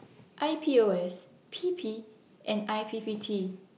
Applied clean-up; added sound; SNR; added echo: none; none; none; none.